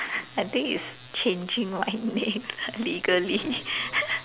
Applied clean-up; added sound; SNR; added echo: none; none; none; none.